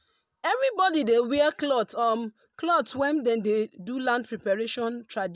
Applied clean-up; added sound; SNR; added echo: none; none; none; none.